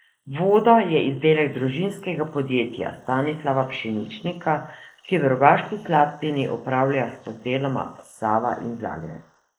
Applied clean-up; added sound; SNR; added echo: neural mask model Resemble Enhance denoiser.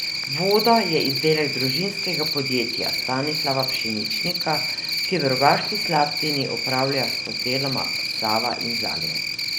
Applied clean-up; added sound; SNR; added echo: none; Cricket; 1 dB; none.